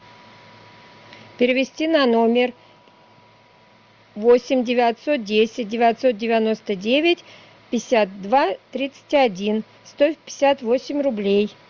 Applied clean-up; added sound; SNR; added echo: none; none; none; none.